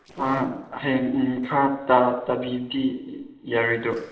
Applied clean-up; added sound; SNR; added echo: neural separator model SepFormer DNS4.